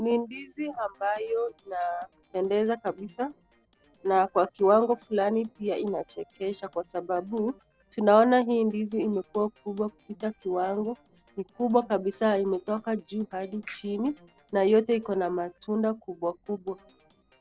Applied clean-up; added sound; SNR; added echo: neural separator model SepFormer DNS4.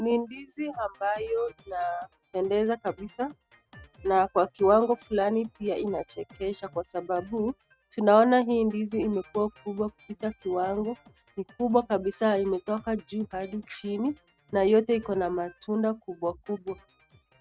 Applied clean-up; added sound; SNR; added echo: neural mask model RNNoise.